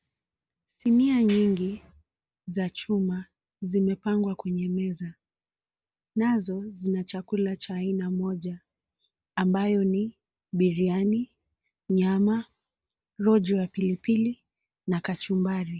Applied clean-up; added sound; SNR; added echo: none; Tools; 15 dB; none.